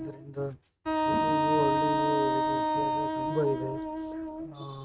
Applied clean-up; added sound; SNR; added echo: neural mask model RNNoise.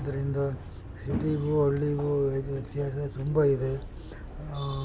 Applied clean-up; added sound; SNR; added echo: none; none; none; none.